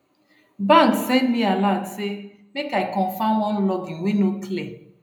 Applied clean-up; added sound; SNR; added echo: none; none; none; reverberation time 0.4 s.